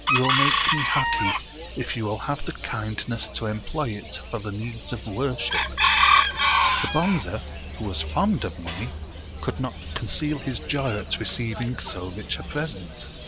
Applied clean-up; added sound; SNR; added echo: none; Chicken, rooster + Tambourine; -3 dB; none.